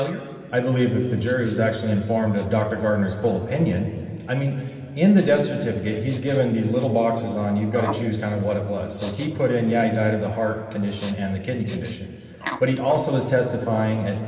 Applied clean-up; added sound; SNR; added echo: none; Respiratory sounds; 18 dB; reverberation time 2.6 s.